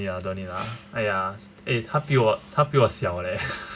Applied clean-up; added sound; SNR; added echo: none; none; none; none.